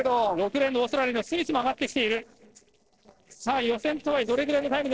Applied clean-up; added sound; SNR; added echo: neural separator model SepFormer DNS4.